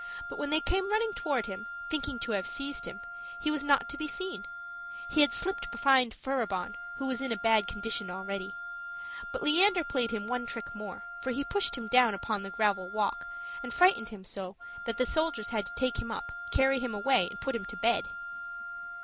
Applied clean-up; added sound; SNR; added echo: none; Wind instrument, woodwind instrument; 8 dB; none.